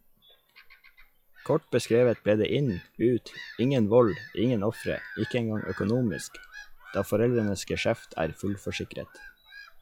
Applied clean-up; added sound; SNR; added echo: classical method log-MMSE.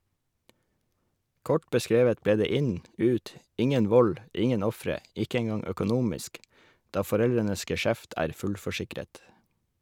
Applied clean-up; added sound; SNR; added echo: none; none; none; none.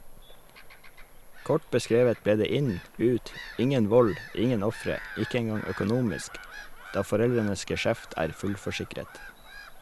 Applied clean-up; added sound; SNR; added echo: none; Gull, seagull / Bird vocalization, bird call, bird song; 15 dB; none.